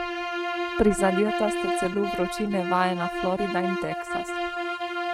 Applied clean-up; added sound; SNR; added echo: neural mask model RNNoise.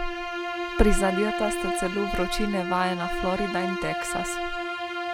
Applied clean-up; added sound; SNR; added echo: none; Bowed string instrument; 3 dB; none.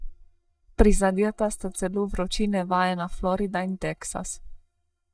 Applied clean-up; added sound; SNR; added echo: neural mask model DeepFilterNet 3.